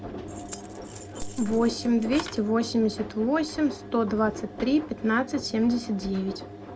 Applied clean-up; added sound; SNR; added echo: none; Keys jangling; 13 dB; none.